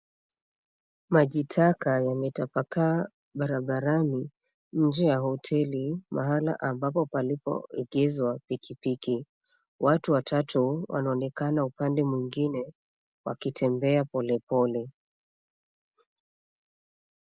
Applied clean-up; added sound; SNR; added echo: none; none; none; none.